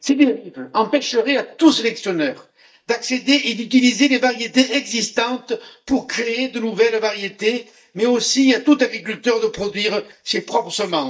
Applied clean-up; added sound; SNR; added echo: neural mask model DeepFilterNet 3.